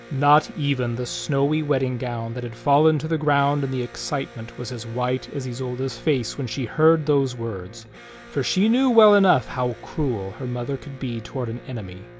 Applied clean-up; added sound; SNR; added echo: none; Electric guitar; 20 dB; none.